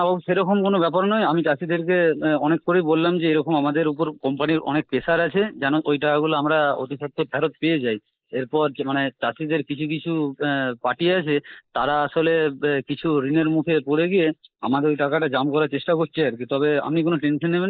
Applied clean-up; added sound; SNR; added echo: neural mask model Resemble Enhance denoiser.